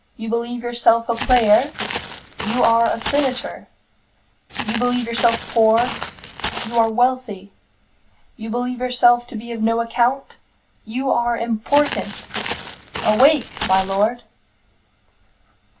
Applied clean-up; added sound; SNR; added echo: none; Walk, footsteps; 7 dB; reverberation time 0.2 s.